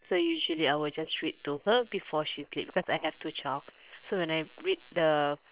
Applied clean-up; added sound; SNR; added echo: neural separator model SepFormer WHAM!.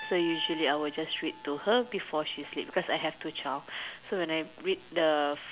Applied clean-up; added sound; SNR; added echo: none; Piano; 19 dB; none.